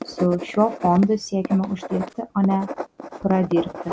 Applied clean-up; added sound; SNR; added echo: none; Writing; 11 dB; none.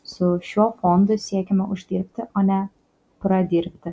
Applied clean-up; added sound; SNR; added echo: none; none; none; none.